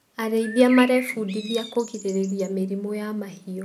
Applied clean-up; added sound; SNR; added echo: none; Bird; 13 dB; none.